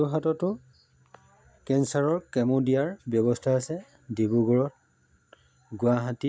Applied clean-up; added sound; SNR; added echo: none; none; none; none.